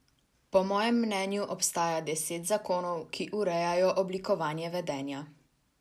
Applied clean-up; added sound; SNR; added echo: none; none; none; none.